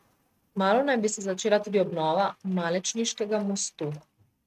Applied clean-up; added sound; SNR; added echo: neural mask model RNNoise.